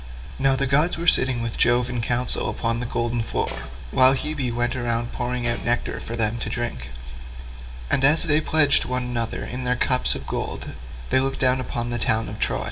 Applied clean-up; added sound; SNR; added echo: none; Tambourine; 6 dB; reverberation time 0.3 s.